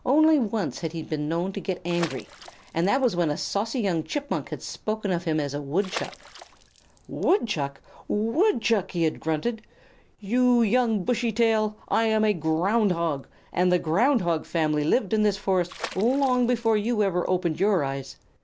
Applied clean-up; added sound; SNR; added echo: none; Water / Splash, splatter; 15 dB; none.